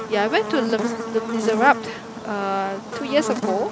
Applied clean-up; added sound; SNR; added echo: none; Buzz; 5 dB; none.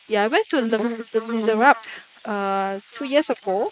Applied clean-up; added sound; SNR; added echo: neural mask model Resemble Enhance denoiser.